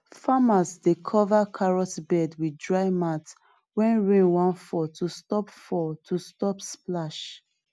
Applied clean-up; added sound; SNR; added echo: none; none; none; none.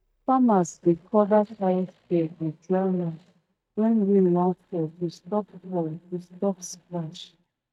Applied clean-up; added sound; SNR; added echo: neural mask model DeepFilterNet 3.